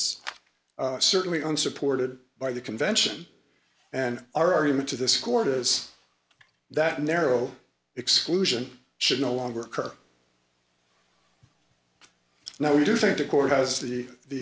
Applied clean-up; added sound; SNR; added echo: none; none; none; none.